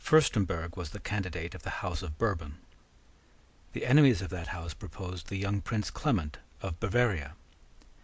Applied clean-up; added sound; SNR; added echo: none; none; none; none.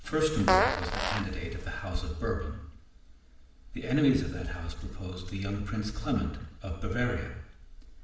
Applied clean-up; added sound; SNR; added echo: none; Fart; -2 dB; reverberation time 0.8 s.